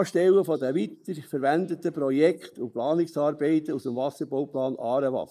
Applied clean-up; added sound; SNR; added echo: neural mask model Resemble Enhance denoiser.